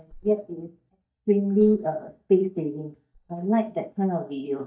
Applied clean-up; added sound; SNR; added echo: neural mask model DeepFilterNet 3.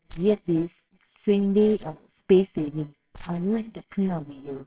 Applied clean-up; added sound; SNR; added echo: neural separator model SepFormer WHAMR!.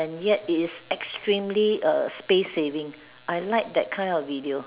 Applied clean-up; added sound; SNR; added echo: none; none; none; none.